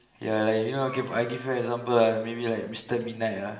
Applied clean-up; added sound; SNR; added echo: none; Wind instrument, woodwind instrument; 19 dB; reverberation time 1.3 s.